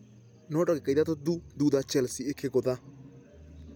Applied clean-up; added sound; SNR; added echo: none; none; none; none.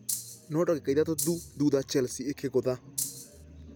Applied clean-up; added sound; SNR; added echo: none; Rattle (instrument); 6 dB; none.